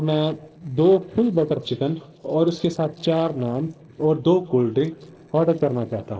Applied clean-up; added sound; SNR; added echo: neural separator model SepFormer DNS4.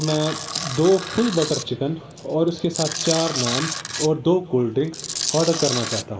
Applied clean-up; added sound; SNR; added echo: none; Tools; 7 dB; reverberation time 2.7 s.